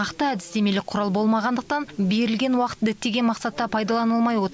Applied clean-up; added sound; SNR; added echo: none; none; none; none.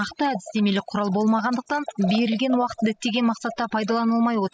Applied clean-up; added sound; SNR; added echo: classical method spectral subtraction.